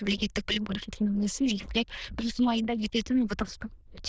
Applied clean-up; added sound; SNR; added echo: neural diffusion model UNIVERSE++.